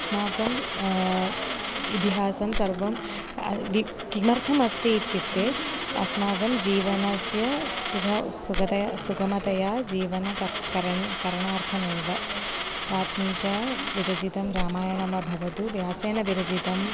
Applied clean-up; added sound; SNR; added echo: none; Coin (dropping); 6 dB; none.